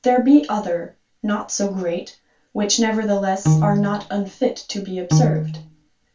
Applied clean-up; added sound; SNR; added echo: none; Piano; -2 dB; reverberation time 0.2 s.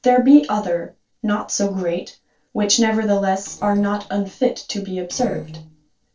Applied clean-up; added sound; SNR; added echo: neural separator model SepFormer DNS4.